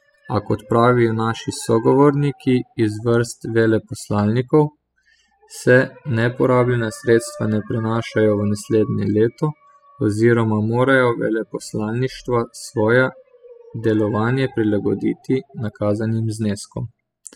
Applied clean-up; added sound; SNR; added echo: classical method spectral subtraction.